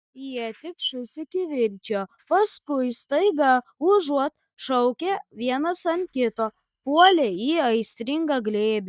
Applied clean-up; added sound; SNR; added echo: neural mask model DeepFilterNet 3.